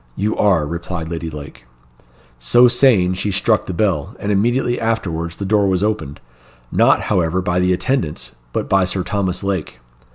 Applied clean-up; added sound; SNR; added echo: none; none; none; none.